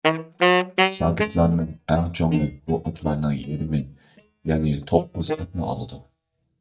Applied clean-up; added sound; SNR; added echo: neural mask model DeepFilterNet 3.